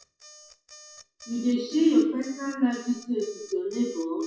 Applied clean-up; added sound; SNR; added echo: classical method WPE with log-MMSE.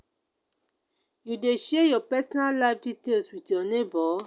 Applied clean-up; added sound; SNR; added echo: none; none; none; none.